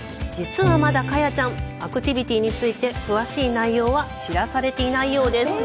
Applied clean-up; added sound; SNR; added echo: none; Bowed string instrument; 8 dB; none.